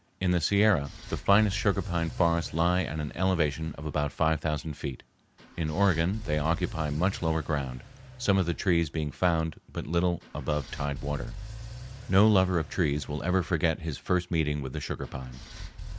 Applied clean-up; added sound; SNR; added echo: none; Engine / Car; 15 dB; none.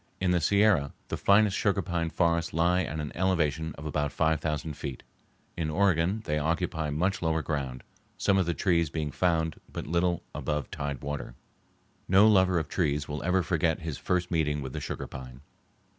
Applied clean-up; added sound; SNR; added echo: none; none; none; none.